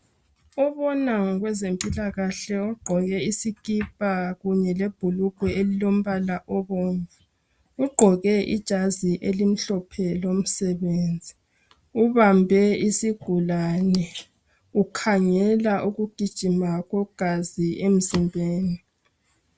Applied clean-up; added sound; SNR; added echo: none; none; none; none.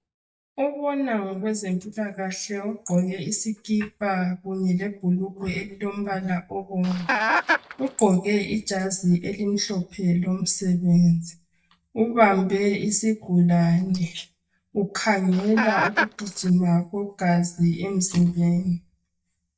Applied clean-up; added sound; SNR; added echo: neural mask model DeepFilterNet 3.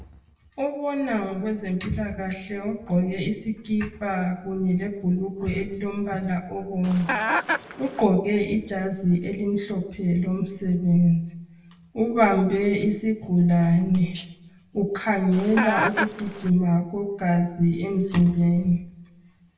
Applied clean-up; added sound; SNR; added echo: none; Chicken, rooster; 3 dB; reverberation time 0.6 s.